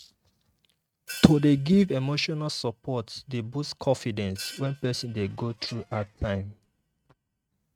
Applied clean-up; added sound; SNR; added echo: neural mask model RNNoise.